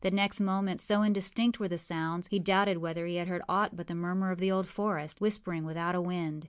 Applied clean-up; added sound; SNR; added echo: none; none; none; none.